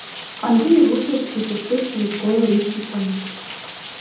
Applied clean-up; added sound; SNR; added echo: none; Rain; 9 dB; reverberation time 0.8 s.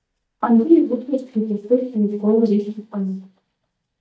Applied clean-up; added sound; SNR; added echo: neural mask model DeepFilterNet 3.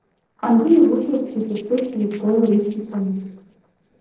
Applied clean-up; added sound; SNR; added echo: neural separator model SepFormer DNS4.